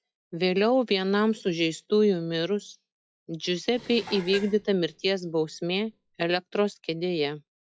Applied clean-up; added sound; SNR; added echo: classical method log-MMSE.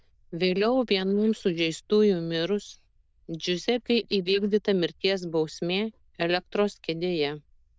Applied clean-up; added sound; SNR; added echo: neural diffusion model UNIVERSE++.